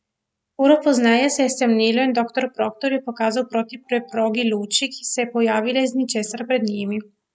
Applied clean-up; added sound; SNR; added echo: none; none; none; none.